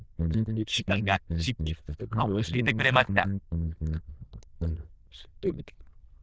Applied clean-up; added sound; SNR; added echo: neural diffusion model UNIVERSE++.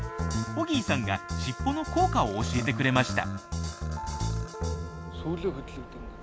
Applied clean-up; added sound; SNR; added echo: none; Burping, eructation + Trumpet; 14 dB; none.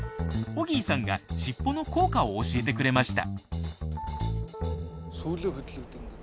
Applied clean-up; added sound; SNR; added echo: none; none; none; none.